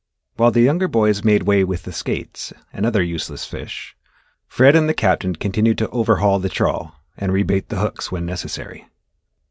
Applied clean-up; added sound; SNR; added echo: none; none; none; none.